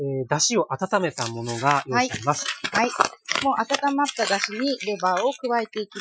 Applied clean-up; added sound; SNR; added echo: classical method Wiener filter.